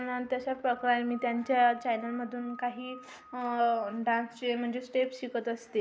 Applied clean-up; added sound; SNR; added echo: none; Screech / Glass; 20 dB; none.